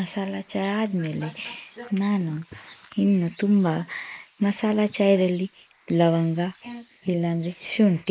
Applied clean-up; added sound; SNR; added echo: neural mask model Resemble Enhance denoiser.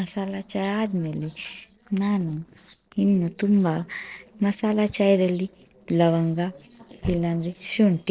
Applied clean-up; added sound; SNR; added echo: neural separator model SepFormer DNS4.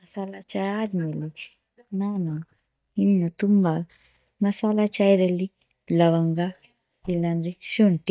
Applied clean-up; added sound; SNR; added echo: neural mask model DeepFilterNet 3.